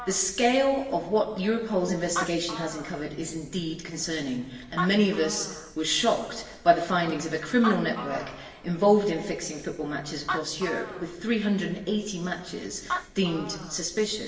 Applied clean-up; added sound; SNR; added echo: none; Animal; 13 dB; reverberation time 1.1 s.